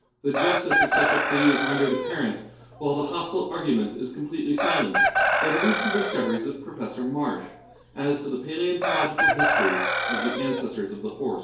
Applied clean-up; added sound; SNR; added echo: none; Chicken, rooster; -1 dB; reverberation time 2.4 s.